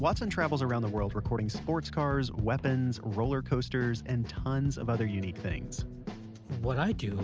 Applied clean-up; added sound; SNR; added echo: none; none; none; none.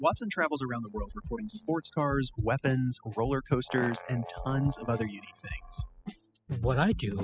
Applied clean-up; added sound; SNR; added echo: classical method spectral subtraction.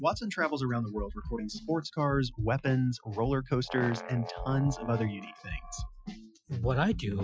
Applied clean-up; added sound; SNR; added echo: classical method Wiener filter.